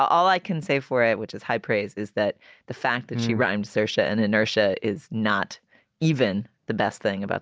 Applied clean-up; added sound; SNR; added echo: none; none; none; none.